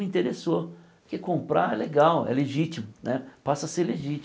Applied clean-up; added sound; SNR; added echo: none; none; none; none.